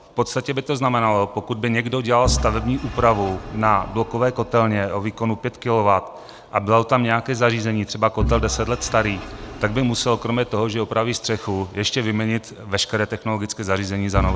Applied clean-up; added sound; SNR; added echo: none; Engine / Vehicle; 11 dB; none.